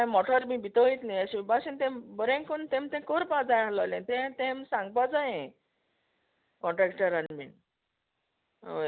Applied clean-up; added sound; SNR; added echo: none; none; none; none.